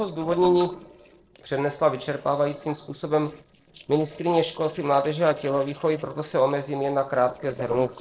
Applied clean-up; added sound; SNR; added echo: neural separator model SepFormer DNS4.